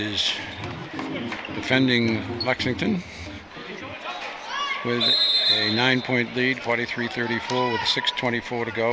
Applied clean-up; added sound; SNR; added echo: none; Organ; 10 dB; none.